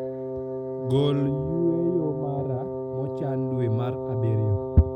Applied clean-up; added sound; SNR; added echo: none; Wind instrument, woodwind instrument; 5 dB; none.